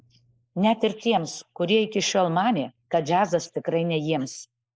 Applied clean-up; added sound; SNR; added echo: neural mask model Resemble Enhance denoiser.